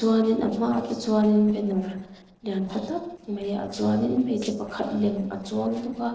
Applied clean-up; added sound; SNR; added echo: neural separator model SepFormer DNS4.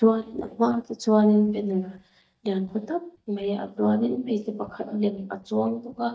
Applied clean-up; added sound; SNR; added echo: neural mask model DeepFilterNet 3.